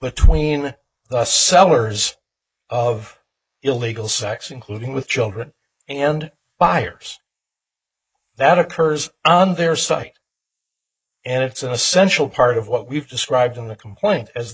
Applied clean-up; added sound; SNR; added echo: neural mask model Resemble Enhance denoiser.